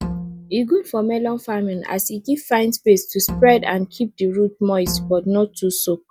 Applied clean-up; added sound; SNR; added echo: none; Bowed string instrument; 12 dB; none.